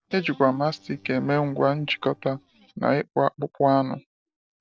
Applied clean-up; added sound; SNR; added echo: neural separator model SepFormer DNS4.